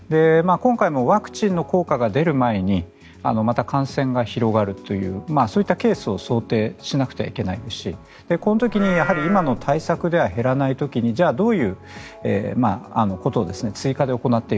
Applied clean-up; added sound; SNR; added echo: none; Livestock, farm animals, working animals; 9 dB; none.